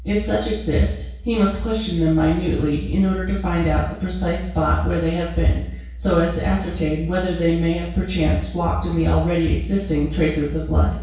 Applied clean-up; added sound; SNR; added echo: none; none; none; reverberation time 0.6 s.